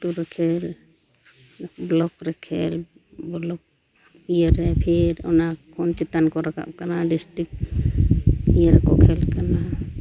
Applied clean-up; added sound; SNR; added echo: none; none; none; none.